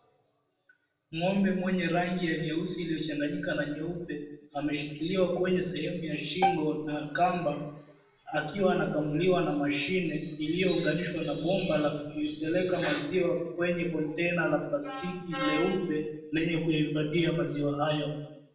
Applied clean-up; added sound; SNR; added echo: none; Bowed string instrument; 4 dB; reverberation time 0.7 s.